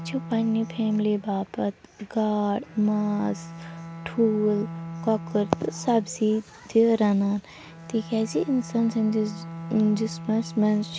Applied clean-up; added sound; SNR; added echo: none; Bowed string instrument; 14 dB; none.